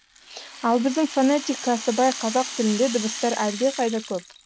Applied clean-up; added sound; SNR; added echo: none; Rattle (instrument); 11 dB; none.